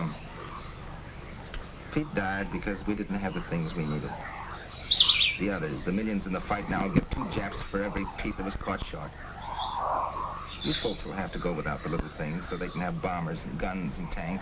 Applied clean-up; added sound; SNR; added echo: none; Bird vocalization, bird call, bird song; 2 dB; none.